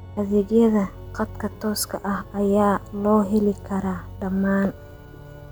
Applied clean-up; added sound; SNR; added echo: none; Organ; 16 dB; none.